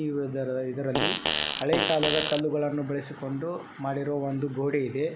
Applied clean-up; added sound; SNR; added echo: none; Fart; -1 dB; none.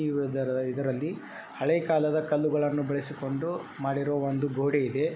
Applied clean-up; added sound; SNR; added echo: none; none; none; none.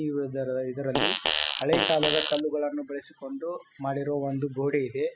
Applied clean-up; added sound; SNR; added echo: classical method spectral subtraction.